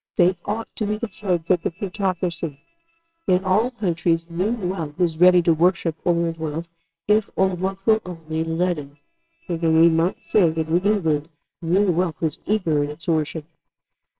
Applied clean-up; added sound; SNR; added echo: neural separator model SepFormer WHAMR!.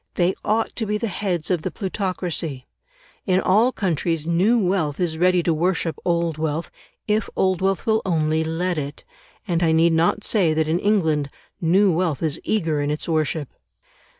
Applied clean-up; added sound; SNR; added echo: none; none; none; none.